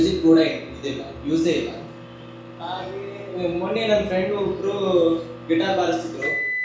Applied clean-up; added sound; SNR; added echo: none; Microwave oven; 12 dB; reverberation time 0.6 s.